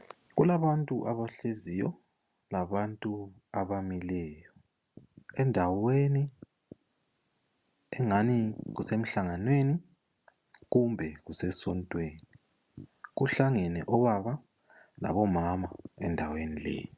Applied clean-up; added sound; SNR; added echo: none; none; none; none.